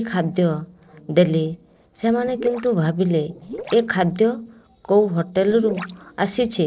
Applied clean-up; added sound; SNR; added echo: neural separator model SepFormer DNS4.